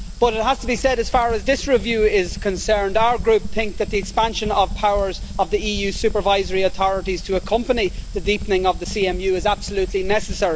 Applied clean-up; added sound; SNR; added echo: none; Fire; 8 dB; none.